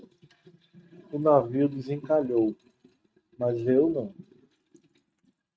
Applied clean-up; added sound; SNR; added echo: neural mask model RNNoise.